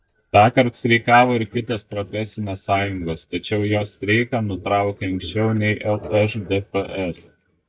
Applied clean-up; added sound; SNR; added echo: neural mask model DeepFilterNet 3.